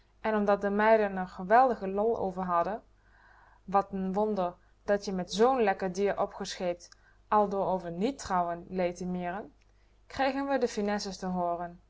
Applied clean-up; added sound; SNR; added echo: none; none; none; none.